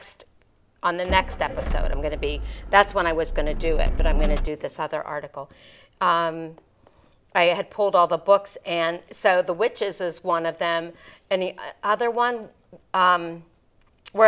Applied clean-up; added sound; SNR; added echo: none; Motor vehicle (road); 0 dB; none.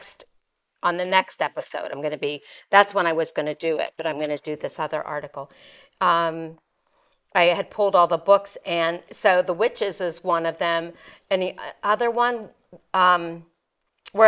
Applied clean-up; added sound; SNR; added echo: neural mask model Resemble Enhance denoiser.